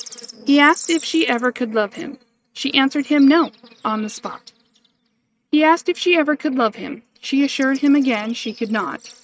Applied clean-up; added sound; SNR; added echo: neural mask model RNNoise.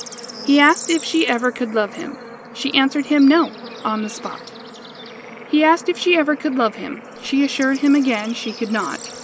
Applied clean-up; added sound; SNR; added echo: none; Bird / Insect / Frog; 16 dB; none.